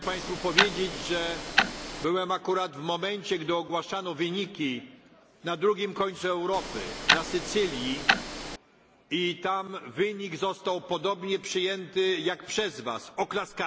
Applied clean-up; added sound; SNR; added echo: none; Tick-tock; -1 dB; none.